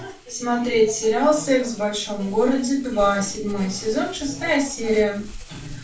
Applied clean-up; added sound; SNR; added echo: none; Crumpling, crinkling; 19 dB; reverberation time 0.3 s.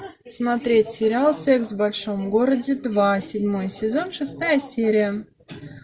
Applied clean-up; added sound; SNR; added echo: none; none; none; none.